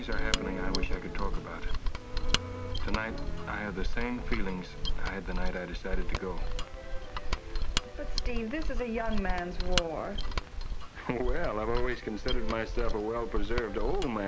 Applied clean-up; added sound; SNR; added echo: none; Mechanisms; -4 dB; none.